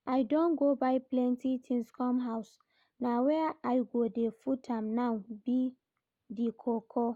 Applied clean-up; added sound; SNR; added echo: none; none; none; none.